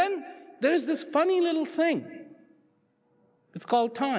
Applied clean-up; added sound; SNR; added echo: none; none; none; none.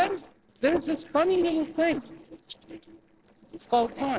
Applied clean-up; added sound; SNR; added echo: neural separator model SepFormer DNS4.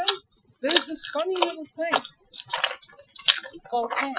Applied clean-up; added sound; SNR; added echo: classical method Wiener filter.